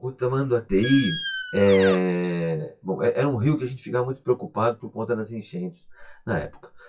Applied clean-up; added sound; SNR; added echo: classical method WPE with log-MMSE.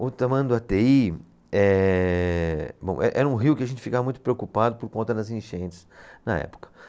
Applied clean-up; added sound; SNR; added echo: none; none; none; none.